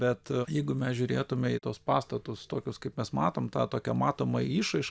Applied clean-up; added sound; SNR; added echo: none; none; none; none.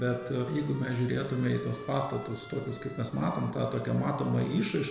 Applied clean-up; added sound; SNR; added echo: none; Trumpet; 20 dB; reverberation time 1.0 s.